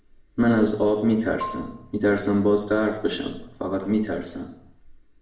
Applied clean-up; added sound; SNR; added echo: none; Marimba, xylophone; 15 dB; reverberation time 0.7 s.